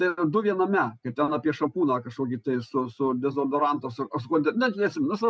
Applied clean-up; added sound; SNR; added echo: none; none; none; none.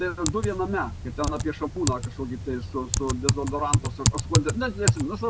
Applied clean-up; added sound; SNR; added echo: none; Typing; -1 dB; none.